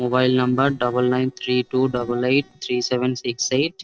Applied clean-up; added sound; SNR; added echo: neural separator model SepFormer DNS4.